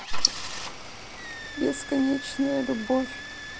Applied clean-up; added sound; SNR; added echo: none; Engine starting / Car; 7 dB; none.